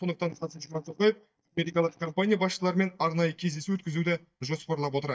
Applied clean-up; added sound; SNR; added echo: neural mask model DeepFilterNet 3.